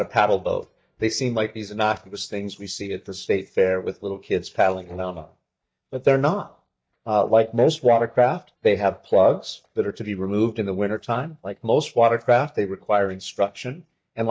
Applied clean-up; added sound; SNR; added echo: neural mask model DeepFilterNet 3.